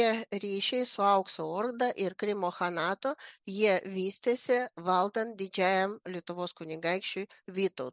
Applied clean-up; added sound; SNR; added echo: none; none; none; none.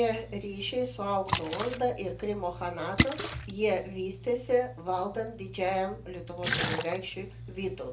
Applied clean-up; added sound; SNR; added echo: none; Splash, splatter; 4 dB; reverberation time 0.3 s.